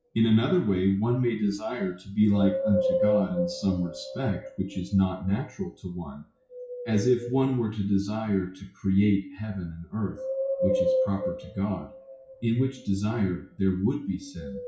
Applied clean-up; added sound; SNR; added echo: classical method WPE with log-MMSE.